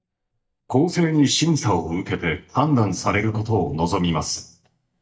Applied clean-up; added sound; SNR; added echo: neural mask model DeepFilterNet 3.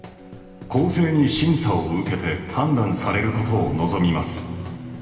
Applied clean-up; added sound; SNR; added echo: none; Bowed string instrument; 13 dB; reverberation time 2.3 s.